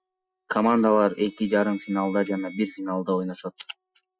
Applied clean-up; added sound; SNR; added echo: classical method Wiener filter.